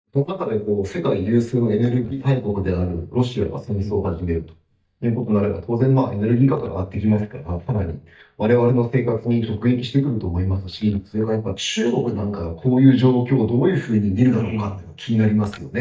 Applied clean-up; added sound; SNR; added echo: neural mask model DeepFilterNet 3.